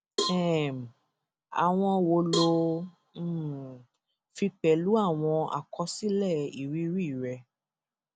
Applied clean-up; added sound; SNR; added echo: none; Cowbell; 9 dB; none.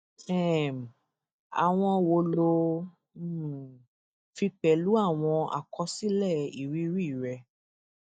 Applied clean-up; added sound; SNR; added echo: neural mask model DeepFilterNet 3.